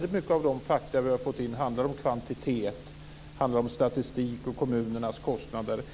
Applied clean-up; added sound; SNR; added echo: none; none; none; none.